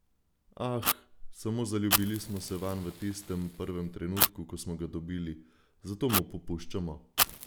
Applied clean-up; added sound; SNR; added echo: none; Fire; 1 dB; none.